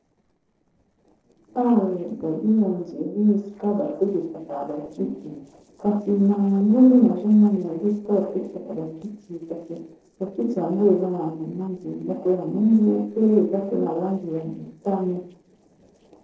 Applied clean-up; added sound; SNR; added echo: neural separator model SepFormer DNS4.